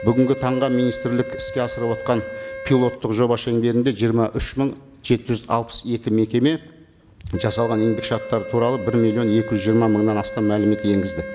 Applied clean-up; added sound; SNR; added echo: none; Wind instrument, woodwind instrument; 13 dB; none.